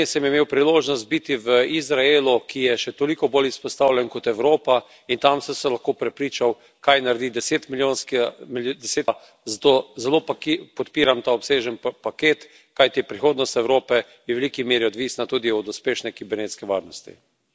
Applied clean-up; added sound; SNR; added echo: none; none; none; none.